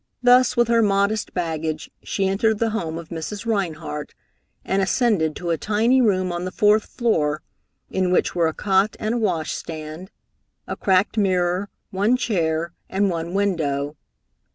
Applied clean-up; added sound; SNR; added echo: none; none; none; none.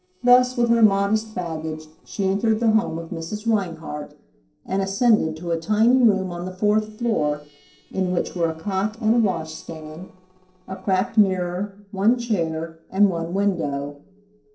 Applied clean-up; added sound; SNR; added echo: neural separator model SepFormer DNS4.